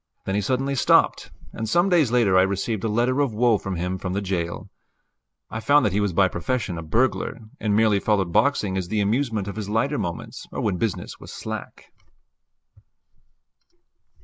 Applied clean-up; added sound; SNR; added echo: none; none; none; none.